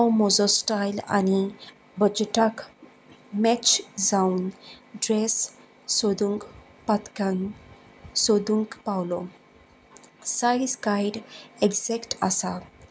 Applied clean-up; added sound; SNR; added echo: none; none; none; none.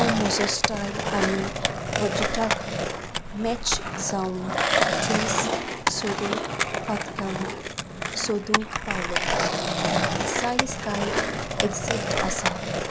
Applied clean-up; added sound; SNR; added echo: none; Skateboard; -4 dB; none.